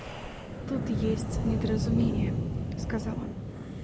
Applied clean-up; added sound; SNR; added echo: none; Wind; -3 dB; none.